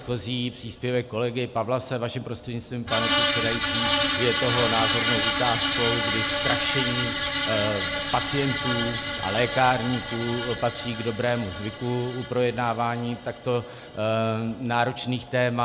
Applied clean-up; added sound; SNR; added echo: none; Screech; 1 dB; none.